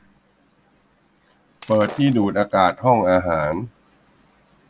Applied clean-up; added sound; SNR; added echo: none; Shatter; 18 dB; none.